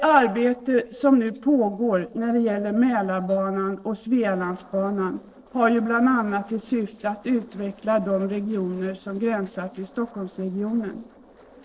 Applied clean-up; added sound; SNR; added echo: neural separator model SepFormer DNS4.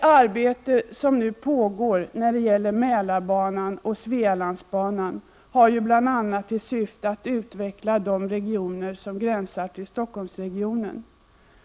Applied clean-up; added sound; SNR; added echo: none; none; none; none.